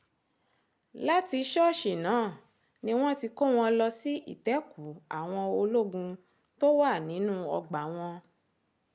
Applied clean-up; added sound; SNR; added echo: none; none; none; none.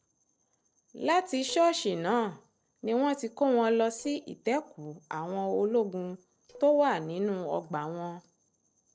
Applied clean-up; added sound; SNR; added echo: neural separator model SepFormer DNS4.